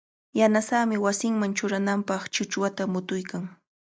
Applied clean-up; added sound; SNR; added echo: none; none; none; none.